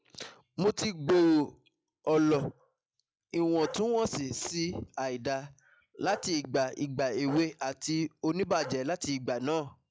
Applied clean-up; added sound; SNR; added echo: classical method log-MMSE.